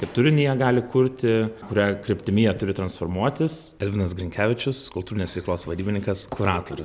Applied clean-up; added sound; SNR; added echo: none; none; none; none.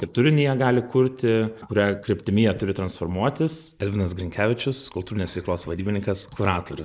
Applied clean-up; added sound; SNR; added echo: neural mask model Resemble Enhance denoiser.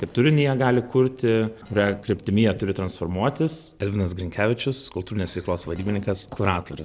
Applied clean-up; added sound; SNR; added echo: neural separator model SepFormer DNS4.